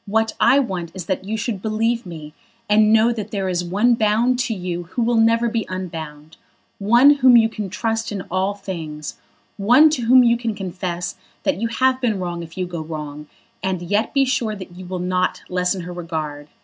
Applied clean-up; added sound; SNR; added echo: none; none; none; none.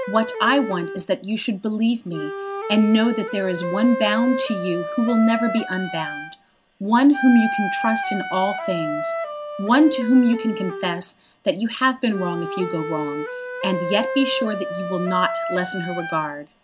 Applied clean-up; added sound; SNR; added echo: none; Wind instrument, woodwind instrument; 7 dB; none.